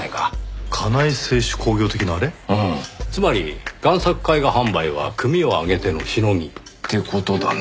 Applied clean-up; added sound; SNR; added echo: none; none; none; none.